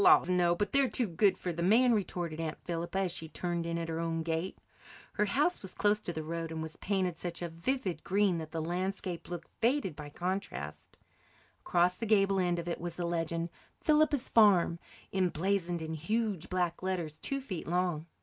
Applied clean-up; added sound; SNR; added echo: none; none; none; none.